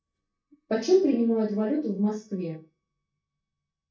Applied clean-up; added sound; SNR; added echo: neural mask model DeepFilterNet 3.